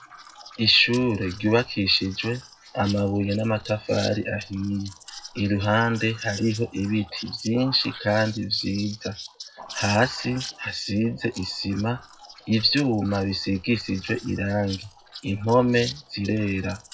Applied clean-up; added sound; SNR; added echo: classical method WPE with log-MMSE.